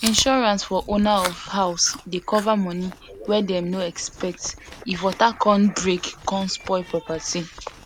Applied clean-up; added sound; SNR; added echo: none; Chewing, mastication; 15 dB; none.